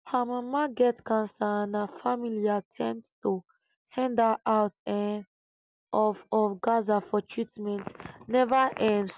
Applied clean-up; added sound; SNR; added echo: none; none; none; none.